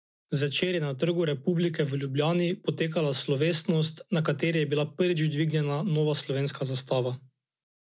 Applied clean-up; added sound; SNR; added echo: none; none; none; none.